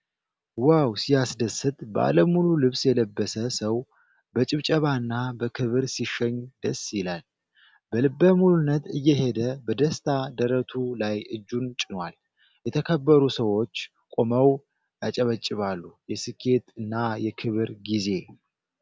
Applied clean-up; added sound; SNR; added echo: none; none; none; none.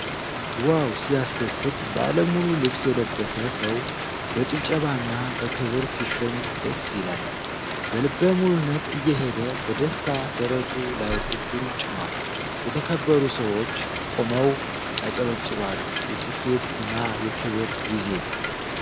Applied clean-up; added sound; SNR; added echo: none; Rain; 2 dB; none.